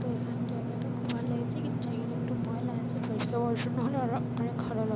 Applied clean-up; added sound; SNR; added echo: none; Engine / Mechanisms; -4 dB; none.